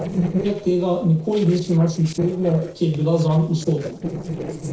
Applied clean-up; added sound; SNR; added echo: neural separator model SepFormer DNS4.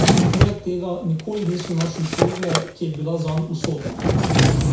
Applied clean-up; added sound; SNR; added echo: none; Drawer open or close; -4 dB; reverberation time 0.6 s.